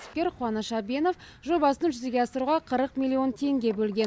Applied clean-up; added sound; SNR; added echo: none; none; none; none.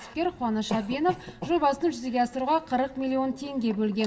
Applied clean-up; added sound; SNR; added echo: none; Cough; 12 dB; reverberation time 2.0 s.